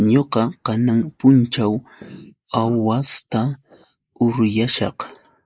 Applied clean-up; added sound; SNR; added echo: neural mask model Resemble Enhance denoiser.